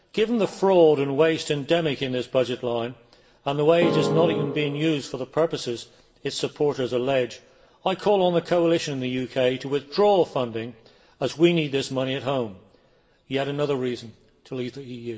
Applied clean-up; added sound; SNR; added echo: none; Keyboard (musical); 2 dB; reverberation time 0.5 s.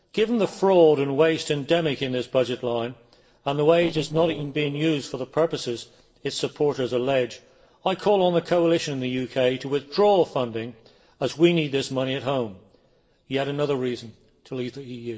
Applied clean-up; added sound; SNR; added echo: neural separator model SepFormer DNS4.